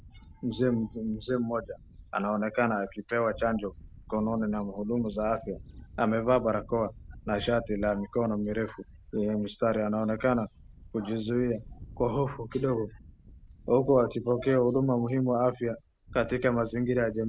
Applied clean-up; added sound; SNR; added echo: none; Wind / Bird; 19 dB; none.